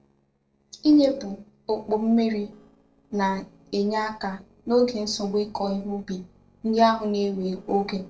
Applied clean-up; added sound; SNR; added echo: neural separator model SepFormer DNS4.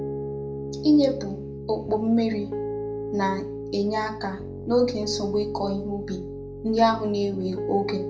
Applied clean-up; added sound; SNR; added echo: none; Piano; 7 dB; reverberation time 0.3 s.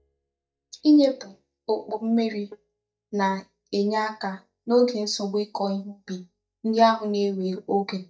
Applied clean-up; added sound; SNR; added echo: neural mask model DeepFilterNet 3.